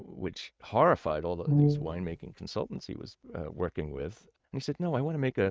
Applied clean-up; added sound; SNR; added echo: neural mask model RNNoise.